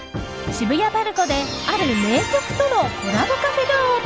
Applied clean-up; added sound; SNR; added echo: none; Hammer; 13 dB; none.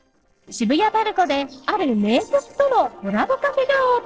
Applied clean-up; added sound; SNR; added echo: neural separator model SepFormer DNS4.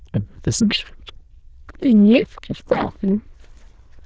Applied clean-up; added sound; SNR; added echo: neural diffusion model UNIVERSE++.